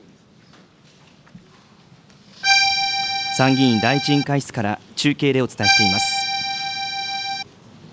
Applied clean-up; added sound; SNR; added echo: none; Accordion; -3 dB; none.